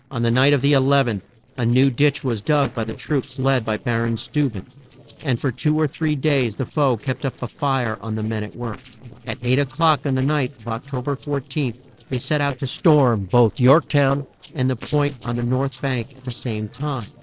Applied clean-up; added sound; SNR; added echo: neural separator model SepFormer DNS4.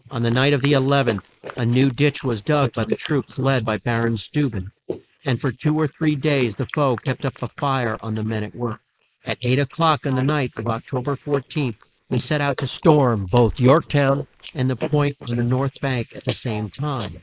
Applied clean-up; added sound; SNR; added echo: neural mask model Resemble Enhance denoiser.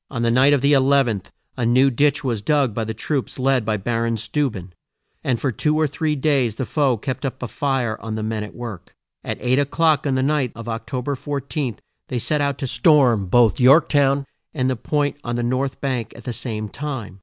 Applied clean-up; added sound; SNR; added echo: none; none; none; none.